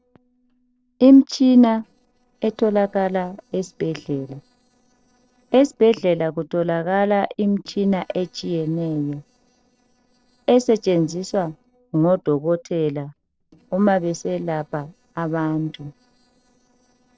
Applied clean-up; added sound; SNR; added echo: neural separator model SepFormer DNS4.